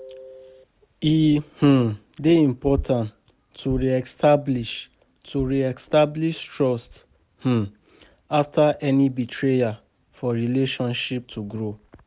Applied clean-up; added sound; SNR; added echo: none; none; none; none.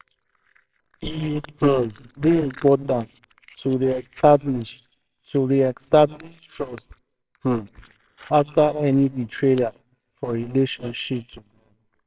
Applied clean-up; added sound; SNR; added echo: neural separator model SepFormer WHAMR!.